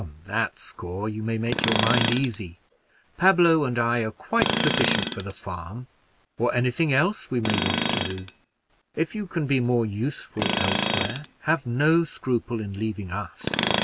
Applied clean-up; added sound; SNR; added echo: none; Tools; 3 dB; none.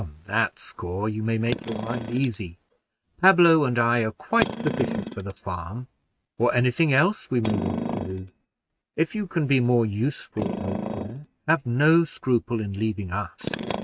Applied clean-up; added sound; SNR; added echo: neural mask model RNNoise.